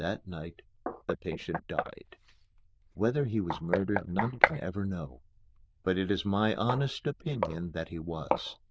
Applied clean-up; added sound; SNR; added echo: neural diffusion model UNIVERSE++.